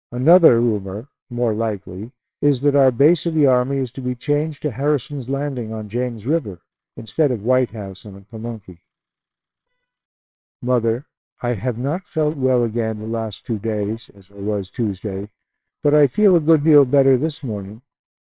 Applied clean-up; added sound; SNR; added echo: neural separator model SepFormer WHAMR!.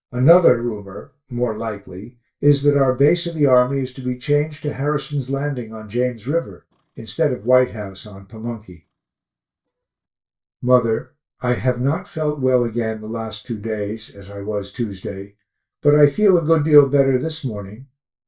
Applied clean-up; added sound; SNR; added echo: neural mask model DeepFilterNet 3.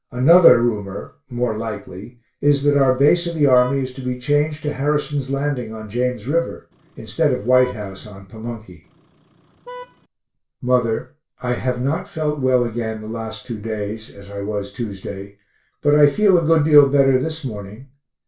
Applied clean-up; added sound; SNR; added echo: none; Vehicle horn, car horn, honking; 19 dB; reverberation time 0.2 s.